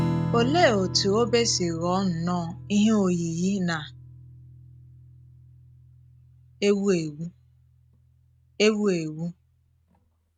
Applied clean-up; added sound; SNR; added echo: none; Strum; 9 dB; none.